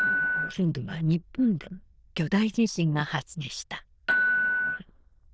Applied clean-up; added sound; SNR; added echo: neural diffusion model UNIVERSE++.